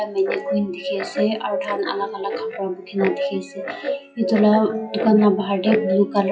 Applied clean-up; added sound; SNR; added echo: classical method WPE with log-MMSE.